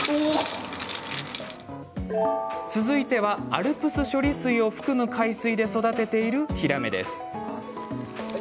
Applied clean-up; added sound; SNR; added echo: none; none; none; none.